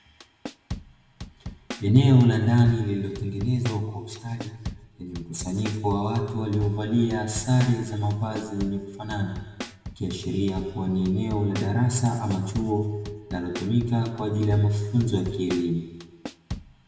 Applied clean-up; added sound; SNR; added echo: none; Drum kit; 15 dB; reverberation time 1.3 s.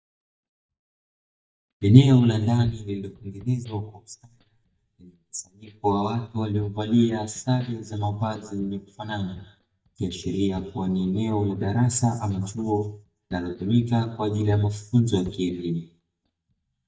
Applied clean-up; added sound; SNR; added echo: neural mask model DeepFilterNet 3.